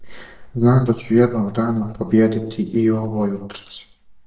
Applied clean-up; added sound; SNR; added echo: neural mask model DeepFilterNet 3.